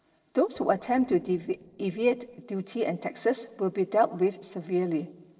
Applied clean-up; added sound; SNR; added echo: neural separator model SepFormer DNS4.